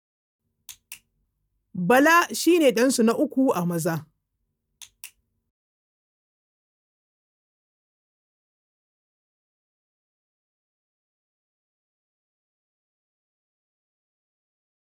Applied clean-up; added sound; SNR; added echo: none; none; none; none.